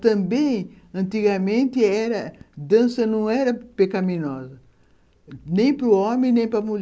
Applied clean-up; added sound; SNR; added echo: none; none; none; none.